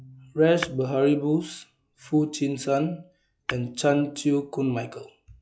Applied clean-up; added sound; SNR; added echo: classical method log-MMSE.